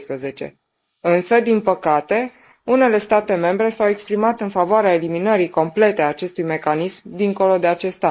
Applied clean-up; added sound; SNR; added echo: neural mask model Resemble Enhance denoiser.